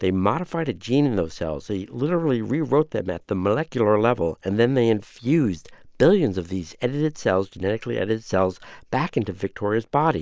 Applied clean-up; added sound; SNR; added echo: none; none; none; none.